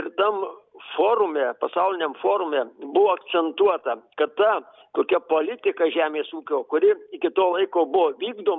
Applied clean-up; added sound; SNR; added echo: none; none; none; none.